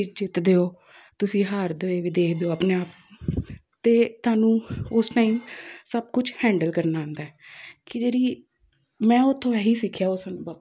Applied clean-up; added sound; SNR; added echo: none; none; none; none.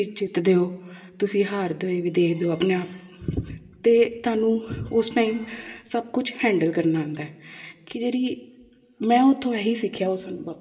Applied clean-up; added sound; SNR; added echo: none; none; none; reverberation time 1.8 s.